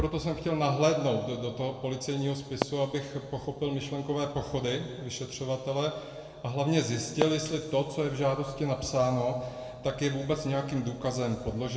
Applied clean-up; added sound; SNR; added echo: none; Fireworks; 16 dB; reverberation time 1.6 s.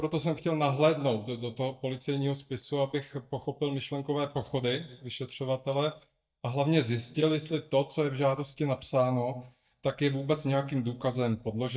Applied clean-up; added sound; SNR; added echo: neural mask model DeepFilterNet 3.